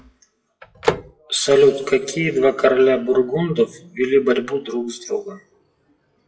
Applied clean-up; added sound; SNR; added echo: classical method WPE with log-MMSE.